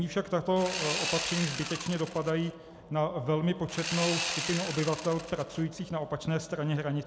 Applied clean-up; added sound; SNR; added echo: none; Sawing; 5 dB; none.